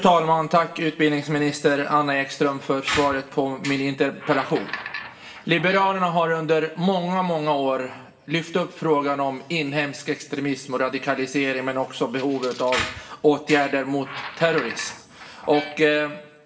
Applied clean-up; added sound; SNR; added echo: none; Squeak; 10 dB; reverberation time 1.0 s.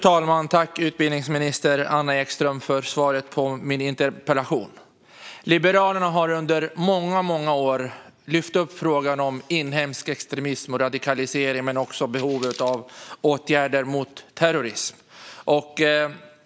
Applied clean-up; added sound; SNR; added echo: none; none; none; none.